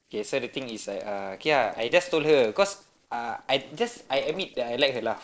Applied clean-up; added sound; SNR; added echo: neural separator model SepFormer DNS4.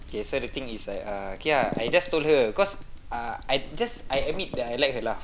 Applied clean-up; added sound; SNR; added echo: none; Bicycle; 10 dB; none.